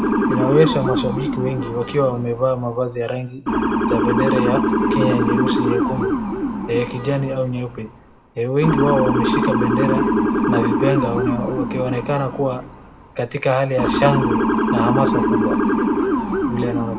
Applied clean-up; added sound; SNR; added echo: none; Motor vehicle (road) / Siren; -2 dB; reverberation time 0.6 s.